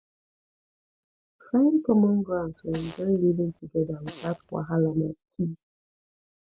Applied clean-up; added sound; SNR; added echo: none; Fart; 19 dB; none.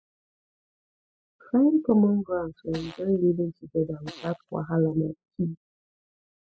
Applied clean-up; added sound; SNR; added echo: classical method spectral subtraction.